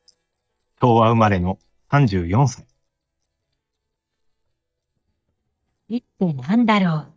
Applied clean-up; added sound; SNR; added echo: neural mask model DeepFilterNet 3.